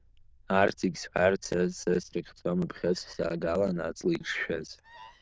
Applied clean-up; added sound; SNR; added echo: neural diffusion model UNIVERSE++.